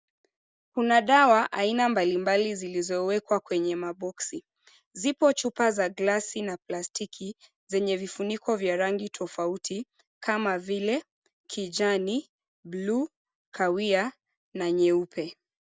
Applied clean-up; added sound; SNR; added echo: none; none; none; none.